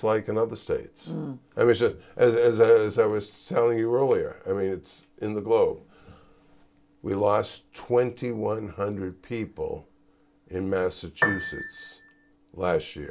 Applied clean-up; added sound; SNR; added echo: none; Piano; 4 dB; reverberation time 0.2 s.